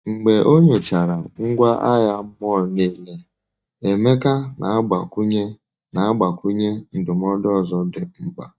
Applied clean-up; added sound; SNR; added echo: neural mask model DeepFilterNet 3.